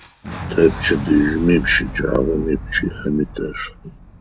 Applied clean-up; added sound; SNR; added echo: none; Boom; 10 dB; none.